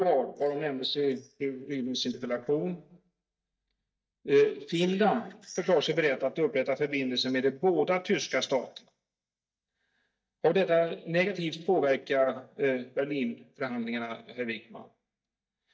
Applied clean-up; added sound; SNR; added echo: neural mask model DeepFilterNet 3.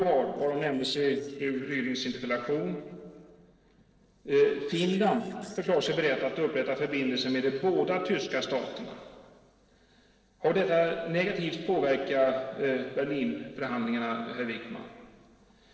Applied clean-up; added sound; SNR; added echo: neural separator model SepFormer DNS4.